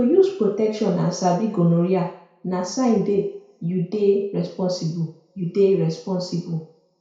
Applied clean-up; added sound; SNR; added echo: none; none; none; reverberation time 0.6 s.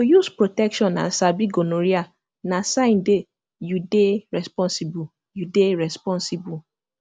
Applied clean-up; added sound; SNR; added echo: none; none; none; none.